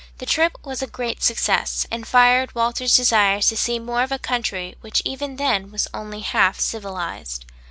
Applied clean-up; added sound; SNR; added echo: none; none; none; none.